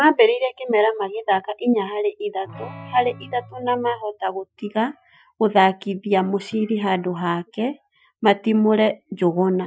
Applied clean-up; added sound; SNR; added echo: classical method Wiener filter.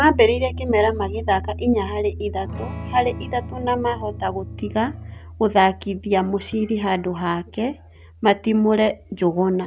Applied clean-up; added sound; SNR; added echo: none; Electric guitar / Strum + Piano; 12 dB; none.